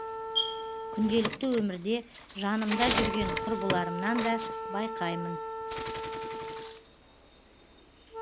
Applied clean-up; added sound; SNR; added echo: none; Wind instrument, woodwind instrument + Bird; 2 dB; none.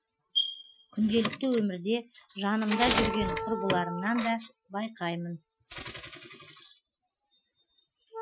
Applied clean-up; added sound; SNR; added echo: classical method Wiener filter.